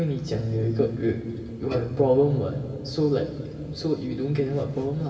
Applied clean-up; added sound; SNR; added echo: none; Piano; 18 dB; reverberation time 2.4 s.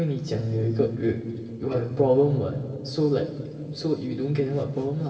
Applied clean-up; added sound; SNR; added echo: neural separator model SepFormer DNS4.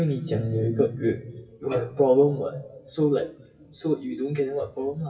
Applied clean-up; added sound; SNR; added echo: classical method WPE with log-MMSE.